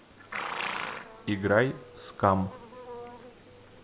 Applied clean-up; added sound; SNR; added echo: none; Livestock, farm animals, working animals; 9 dB; none.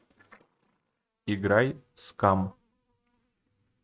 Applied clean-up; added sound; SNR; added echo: neural mask model RNNoise.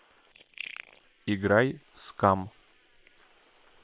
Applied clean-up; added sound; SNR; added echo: neural separator model SepFormer WHAM!.